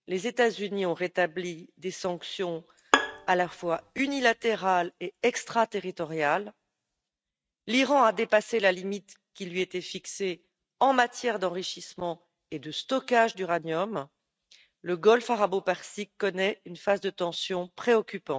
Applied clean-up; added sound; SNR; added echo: neural mask model RNNoise.